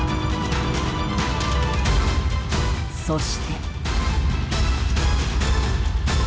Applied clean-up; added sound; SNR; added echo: none; none; none; none.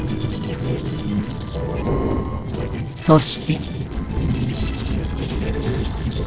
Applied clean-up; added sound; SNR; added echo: neural separator model SepFormer DNS4.